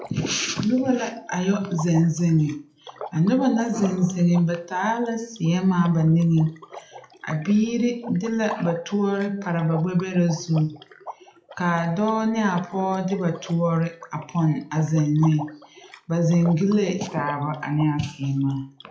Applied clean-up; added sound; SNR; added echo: classical method WPE with log-MMSE.